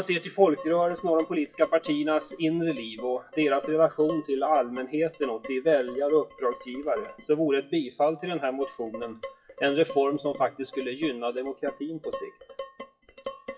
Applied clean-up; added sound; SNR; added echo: classical method WPE with log-MMSE.